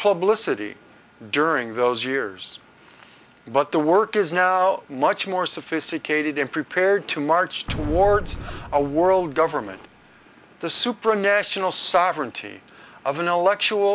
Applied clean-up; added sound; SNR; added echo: none; Boom; 10 dB; none.